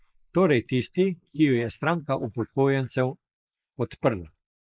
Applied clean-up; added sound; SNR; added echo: neural mask model Resemble Enhance denoiser.